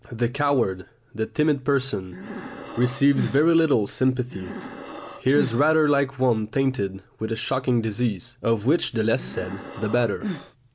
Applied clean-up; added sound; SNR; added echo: none; Breathing; 10 dB; none.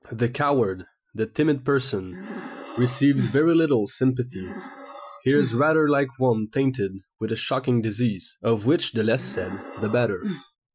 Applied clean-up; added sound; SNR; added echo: classical method Wiener filter.